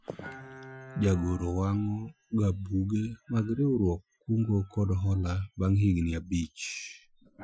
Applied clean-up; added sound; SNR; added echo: classical method Wiener filter.